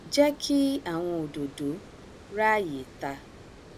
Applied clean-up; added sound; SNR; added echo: none; Water; 19 dB; none.